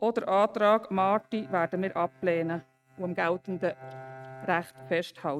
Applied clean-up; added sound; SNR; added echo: neural mask model RNNoise.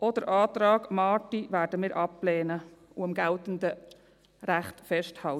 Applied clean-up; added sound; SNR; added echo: none; none; none; none.